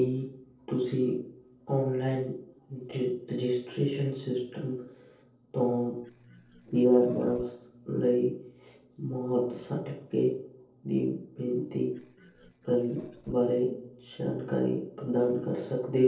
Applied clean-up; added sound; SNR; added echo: neural separator model SepFormer DNS4.